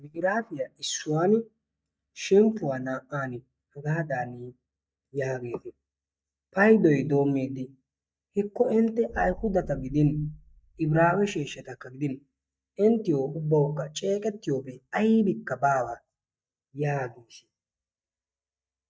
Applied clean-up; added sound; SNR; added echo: neural mask model DeepFilterNet 3.